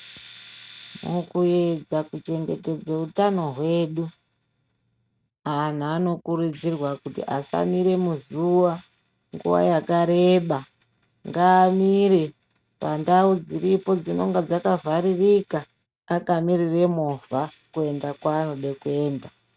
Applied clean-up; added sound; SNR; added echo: neural mask model RNNoise.